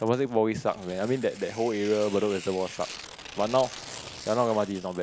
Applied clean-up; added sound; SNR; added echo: none; Tearing; 16 dB; none.